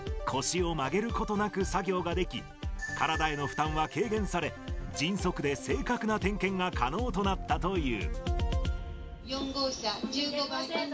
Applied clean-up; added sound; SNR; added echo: none; none; none; none.